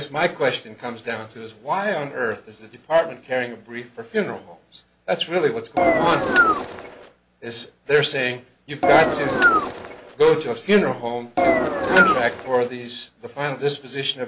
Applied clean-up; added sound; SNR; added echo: none; Engine; -4 dB; none.